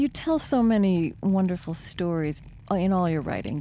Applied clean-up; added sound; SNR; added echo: none; Liquid; 20 dB; none.